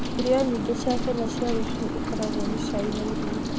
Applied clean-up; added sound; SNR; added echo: none; Rain; -1 dB; none.